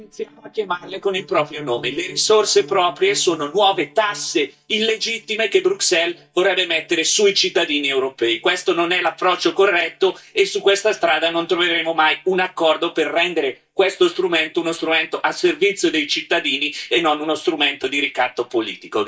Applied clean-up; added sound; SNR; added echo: neural mask model DeepFilterNet 3.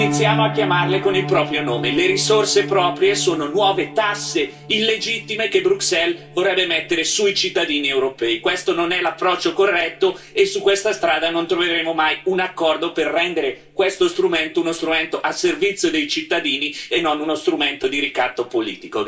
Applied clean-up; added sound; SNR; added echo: none; Piano; 13 dB; reverberation time 0.2 s.